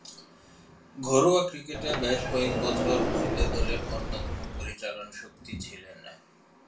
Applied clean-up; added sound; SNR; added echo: none; Sliding door; 2 dB; reverberation time 0.2 s.